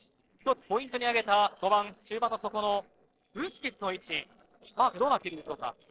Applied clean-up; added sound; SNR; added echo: neural separator model SepFormer DNS4.